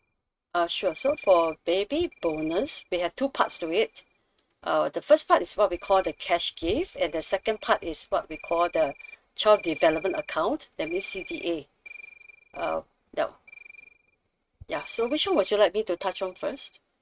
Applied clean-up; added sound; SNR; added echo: neural mask model RNNoise.